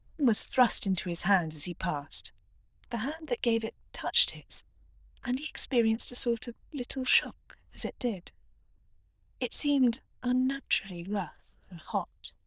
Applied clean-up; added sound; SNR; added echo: neural diffusion model UNIVERSE++.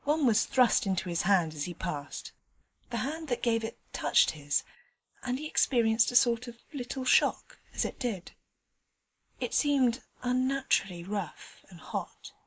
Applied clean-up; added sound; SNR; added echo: neural mask model Resemble Enhance denoiser.